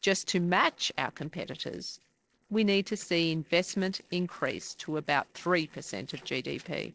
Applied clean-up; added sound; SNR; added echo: neural separator model SepFormer DNS4.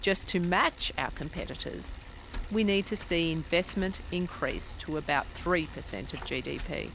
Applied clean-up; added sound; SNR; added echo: none; Bicycle; 10 dB; none.